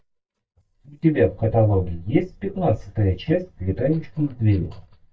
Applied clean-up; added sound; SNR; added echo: neural mask model DeepFilterNet 3.